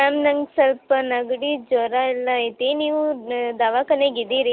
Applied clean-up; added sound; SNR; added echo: none; none; none; none.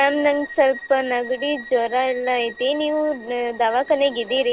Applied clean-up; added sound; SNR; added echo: none; Bowed string instrument; 16 dB; none.